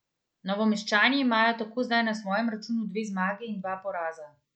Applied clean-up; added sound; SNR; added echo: none; none; none; none.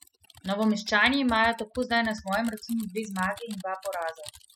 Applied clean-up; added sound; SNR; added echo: classical method spectral subtraction.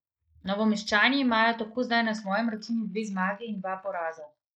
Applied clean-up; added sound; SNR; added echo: neural mask model Resemble Enhance denoiser.